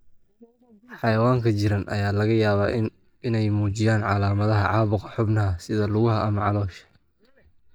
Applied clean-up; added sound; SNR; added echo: neural mask model DeepFilterNet 3.